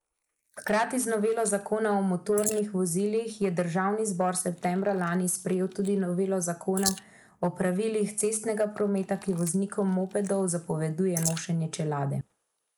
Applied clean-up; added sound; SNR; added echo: neural mask model Resemble Enhance denoiser.